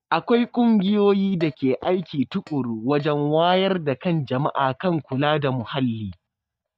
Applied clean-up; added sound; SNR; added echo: neural mask model DeepFilterNet 3.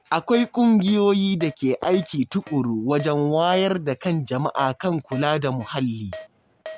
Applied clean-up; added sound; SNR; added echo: none; Keyboard (musical); 19 dB; none.